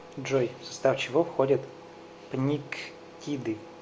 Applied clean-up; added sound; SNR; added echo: none; none; none; none.